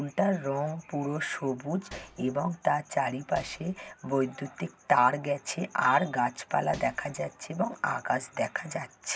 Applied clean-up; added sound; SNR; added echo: none; Microwave oven; 19 dB; none.